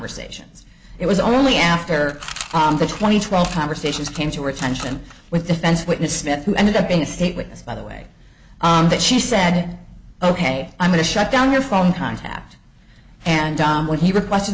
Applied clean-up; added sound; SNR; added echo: none; Coin (dropping) / Mechanisms; 17 dB; none.